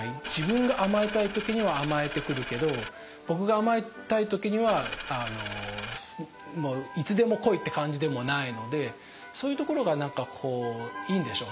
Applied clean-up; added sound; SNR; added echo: none; Coin (dropping); 8 dB; none.